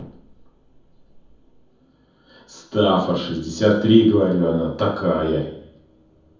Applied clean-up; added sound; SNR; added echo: none; none; none; reverberation time 0.7 s.